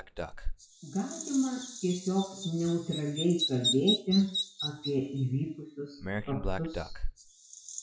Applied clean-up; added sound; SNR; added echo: classical method WPE with log-MMSE.